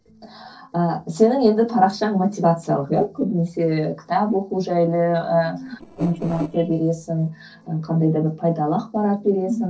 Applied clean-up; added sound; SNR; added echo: neural separator model SepFormer DNS4.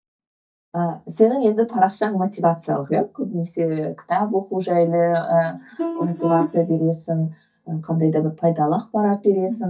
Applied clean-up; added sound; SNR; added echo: neural mask model DeepFilterNet 3.